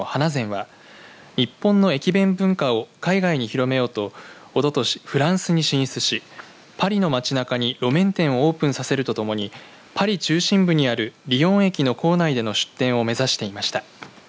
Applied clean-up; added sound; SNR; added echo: none; none; none; none.